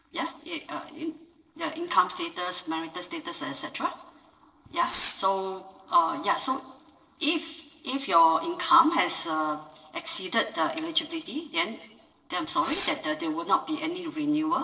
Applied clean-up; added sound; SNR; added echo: neural separator model SepFormer DNS4.